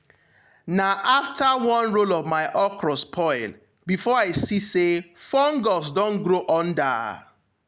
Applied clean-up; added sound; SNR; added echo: none; none; none; none.